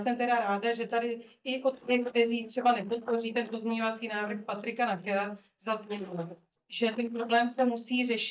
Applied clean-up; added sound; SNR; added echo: neural mask model DeepFilterNet 3.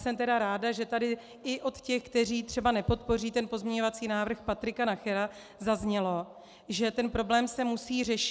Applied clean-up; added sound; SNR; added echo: none; none; none; none.